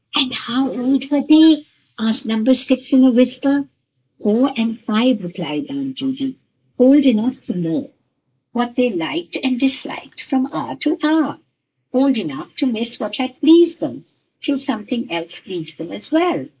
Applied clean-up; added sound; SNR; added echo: neural mask model Resemble Enhance denoiser.